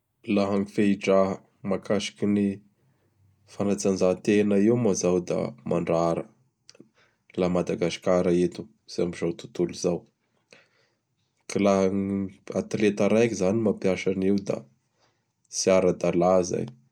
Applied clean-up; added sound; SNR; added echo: none; none; none; none.